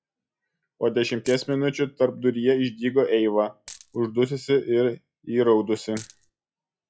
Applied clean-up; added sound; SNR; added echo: classical method log-MMSE.